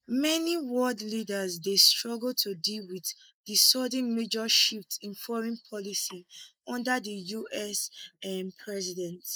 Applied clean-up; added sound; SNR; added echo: neural mask model Resemble Enhance denoiser.